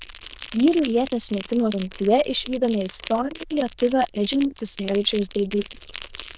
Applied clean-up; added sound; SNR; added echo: neural diffusion model UNIVERSE++.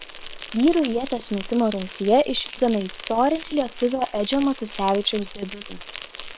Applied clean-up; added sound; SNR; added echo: neural separator model SepFormer WHAM!.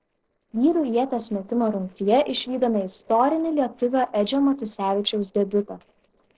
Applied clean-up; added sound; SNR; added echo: neural separator model SepFormer DNS4.